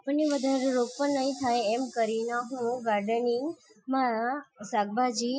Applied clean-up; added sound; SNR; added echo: classical method Wiener filter.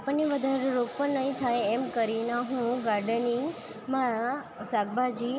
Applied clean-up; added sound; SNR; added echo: none; Sink (filling or washing) / Water tap, faucet / Liquid; 18 dB; none.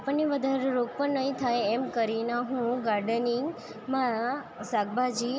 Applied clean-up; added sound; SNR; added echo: none; none; none; none.